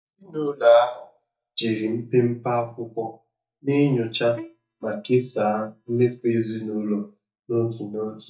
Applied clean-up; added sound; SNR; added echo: neural mask model DeepFilterNet 3.